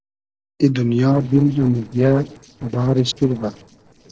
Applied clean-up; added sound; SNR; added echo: neural separator model SepFormer DNS4.